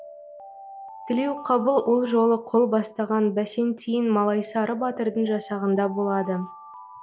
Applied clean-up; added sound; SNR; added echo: none; Alarm; 18 dB; none.